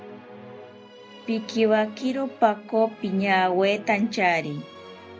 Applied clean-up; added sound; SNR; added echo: none; Musical instrument; 18 dB; none.